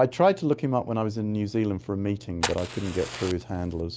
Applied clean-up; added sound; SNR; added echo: none; Fire; 9 dB; none.